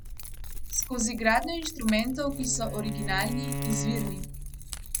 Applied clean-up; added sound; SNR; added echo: none; Keys jangling + Bowed string instrument; 4 dB; none.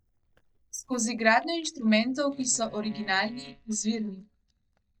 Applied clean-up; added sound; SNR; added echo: neural mask model DeepFilterNet 3.